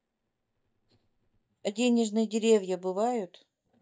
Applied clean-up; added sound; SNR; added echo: neural mask model DeepFilterNet 3.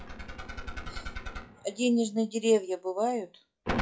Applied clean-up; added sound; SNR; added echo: classical method log-MMSE.